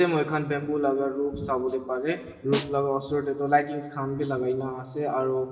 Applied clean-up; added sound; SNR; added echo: none; Snare drum; 10 dB; reverberation time 1.6 s.